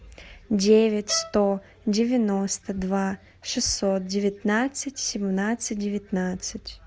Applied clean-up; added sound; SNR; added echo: none; Bowed string instrument; 17 dB; none.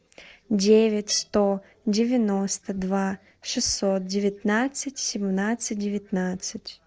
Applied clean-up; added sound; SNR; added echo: neural separator model SepFormer DNS4.